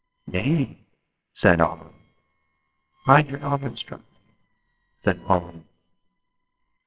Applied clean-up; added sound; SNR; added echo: neural separator model SepFormer WHAMR!.